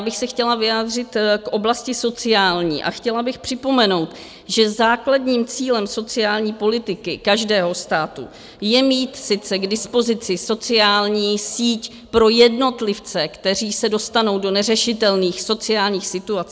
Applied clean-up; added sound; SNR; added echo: none; none; none; none.